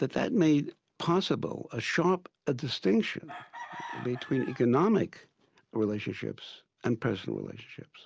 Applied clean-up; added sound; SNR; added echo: none; Chicken, rooster; 16 dB; none.